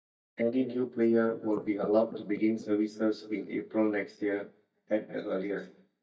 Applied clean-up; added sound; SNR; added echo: neural mask model DeepFilterNet 3.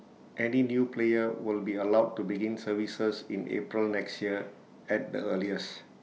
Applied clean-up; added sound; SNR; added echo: none; none; none; none.